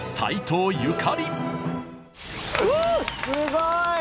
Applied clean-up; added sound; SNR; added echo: none; Bowed string instrument; 17 dB; none.